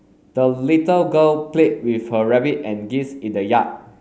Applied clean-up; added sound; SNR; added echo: none; none; none; none.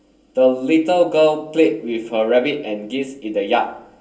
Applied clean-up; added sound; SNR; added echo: none; none; none; reverberation time 0.2 s.